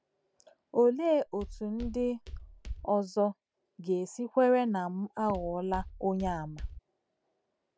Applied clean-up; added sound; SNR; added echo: none; Walk, footsteps; 11 dB; none.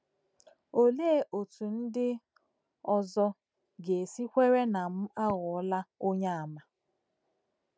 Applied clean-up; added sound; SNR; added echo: none; none; none; none.